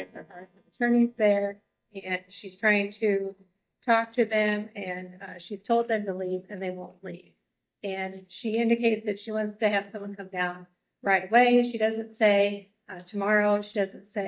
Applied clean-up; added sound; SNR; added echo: neural mask model DeepFilterNet 3.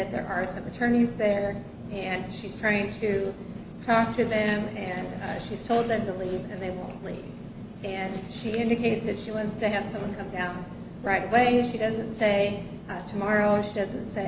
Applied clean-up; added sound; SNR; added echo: none; none; none; none.